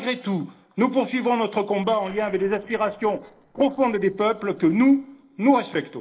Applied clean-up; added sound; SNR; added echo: neural separator model SepFormer DNS4.